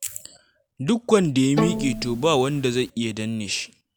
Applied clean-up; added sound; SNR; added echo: none; Bowed string instrument; 6 dB; none.